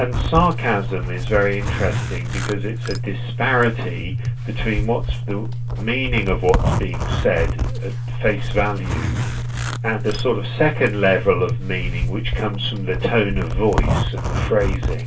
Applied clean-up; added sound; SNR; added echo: none; Zipper (clothing); 1 dB; reverberation time 0.2 s.